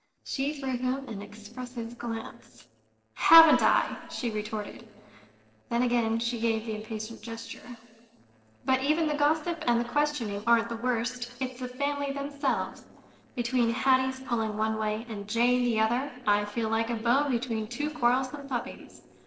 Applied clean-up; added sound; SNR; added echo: neural separator model SepFormer DNS4.